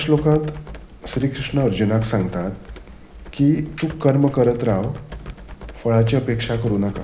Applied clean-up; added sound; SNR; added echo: none; Computer keyboard; 16 dB; none.